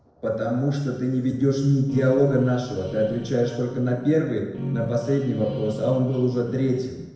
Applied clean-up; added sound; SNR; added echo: neural separator model SepFormer DNS4.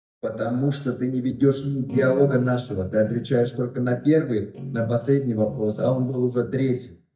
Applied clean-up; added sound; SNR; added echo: neural mask model DeepFilterNet 3.